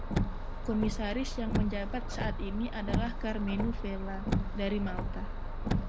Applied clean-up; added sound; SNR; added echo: none; Car; -3 dB; none.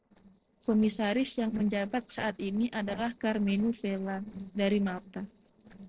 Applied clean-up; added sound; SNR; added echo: neural separator model SepFormer DNS4.